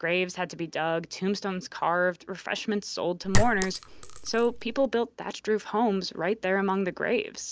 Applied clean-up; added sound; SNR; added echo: none; Chink, clink; -1 dB; none.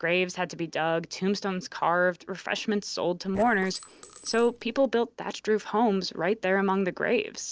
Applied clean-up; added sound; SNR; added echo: neural separator model SepFormer DNS4.